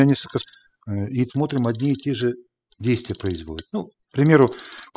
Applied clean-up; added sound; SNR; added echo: classical method spectral subtraction.